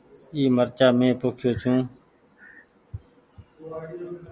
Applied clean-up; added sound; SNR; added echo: none; none; none; none.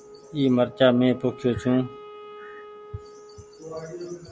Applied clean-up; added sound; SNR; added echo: none; Wind instrument, woodwind instrument; 19 dB; none.